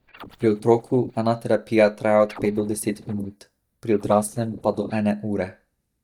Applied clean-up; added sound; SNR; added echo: neural mask model DeepFilterNet 3.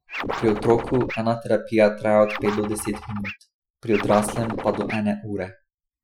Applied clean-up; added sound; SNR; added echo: classical method Wiener filter.